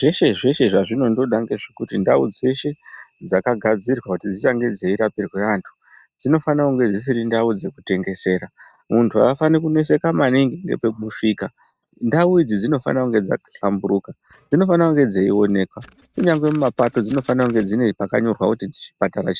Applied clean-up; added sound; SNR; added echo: neural mask model RNNoise.